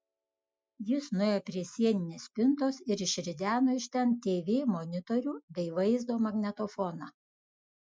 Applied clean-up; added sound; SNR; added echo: classical method Wiener filter.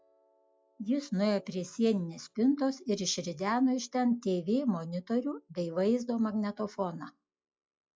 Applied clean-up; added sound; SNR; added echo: classical method log-MMSE.